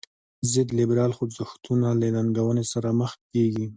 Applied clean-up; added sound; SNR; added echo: none; none; none; none.